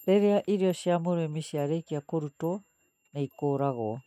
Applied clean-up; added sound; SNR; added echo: neural mask model RNNoise.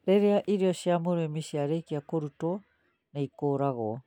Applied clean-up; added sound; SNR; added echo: none; none; none; none.